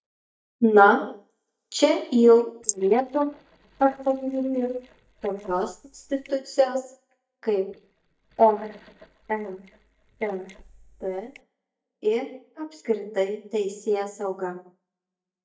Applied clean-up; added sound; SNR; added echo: neural mask model DeepFilterNet 3.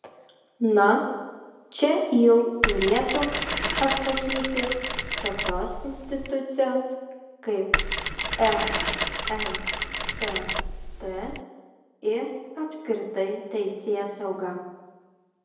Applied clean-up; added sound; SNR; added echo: none; Mechanisms; -1 dB; reverberation time 1.0 s.